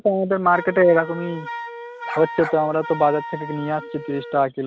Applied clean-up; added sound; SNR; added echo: none; Wind instrument, woodwind instrument + Bark; 12 dB; none.